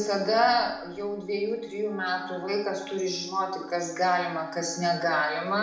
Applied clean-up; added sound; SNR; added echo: none; Wind instrument, woodwind instrument; 16 dB; reverberation time 0.7 s.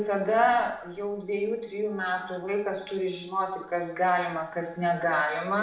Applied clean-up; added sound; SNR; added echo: neural separator model SepFormer DNS4.